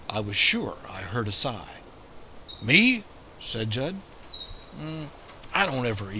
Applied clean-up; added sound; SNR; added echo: none; Bicycle; 17 dB; none.